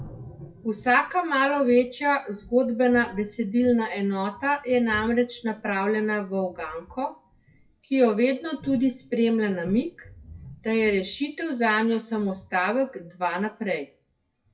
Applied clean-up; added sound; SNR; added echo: classical method WPE with log-MMSE.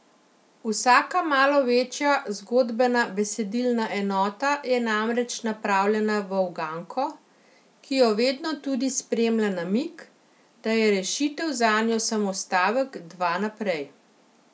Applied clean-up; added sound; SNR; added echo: none; none; none; none.